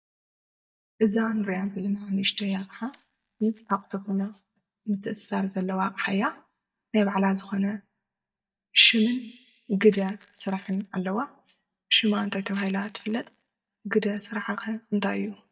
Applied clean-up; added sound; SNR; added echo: neural mask model DeepFilterNet 3.